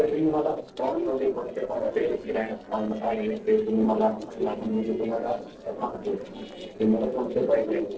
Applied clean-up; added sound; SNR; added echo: neural separator model SepFormer DNS4.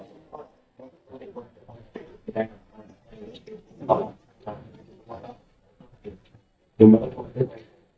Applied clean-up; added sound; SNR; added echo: neural mask model DeepFilterNet 3.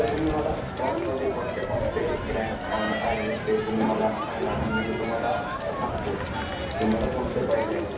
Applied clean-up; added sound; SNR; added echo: none; Crowd; 1 dB; reverberation time 0.7 s.